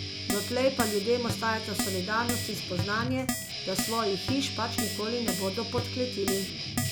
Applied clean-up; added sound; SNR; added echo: none; Keyboard (musical) + Guitar; 2 dB; none.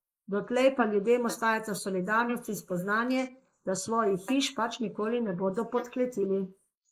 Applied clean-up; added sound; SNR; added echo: neural mask model Resemble Enhance denoiser.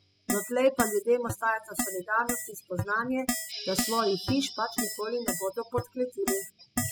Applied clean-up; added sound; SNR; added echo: classical method spectral subtraction.